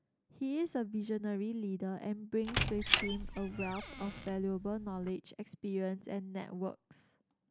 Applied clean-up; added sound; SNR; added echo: none; Squeak; -4 dB; none.